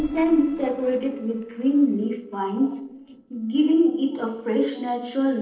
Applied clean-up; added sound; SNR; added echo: neural separator model SepFormer DNS4.